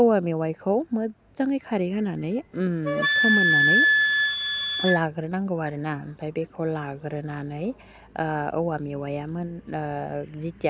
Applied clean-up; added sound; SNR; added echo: none; Wind instrument, woodwind instrument; -4 dB; none.